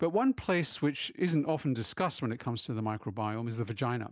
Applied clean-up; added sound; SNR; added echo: none; none; none; none.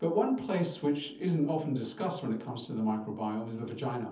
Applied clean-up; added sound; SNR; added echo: none; none; none; reverberation time 0.7 s.